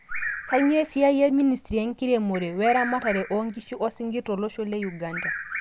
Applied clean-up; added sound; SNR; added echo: none; Bird vocalization, bird call, bird song; 11 dB; none.